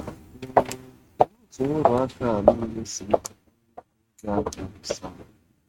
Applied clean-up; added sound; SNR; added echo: neural mask model RNNoise.